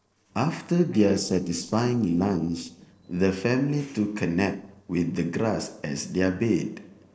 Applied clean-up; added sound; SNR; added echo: neural separator model SepFormer DNS4.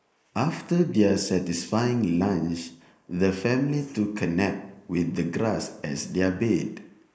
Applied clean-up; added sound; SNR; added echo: neural mask model Resemble Enhance denoiser.